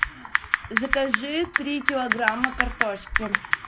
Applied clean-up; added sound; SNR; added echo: none; Typing; -3 dB; none.